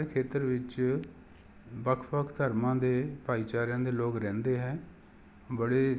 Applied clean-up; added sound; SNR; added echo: none; none; none; none.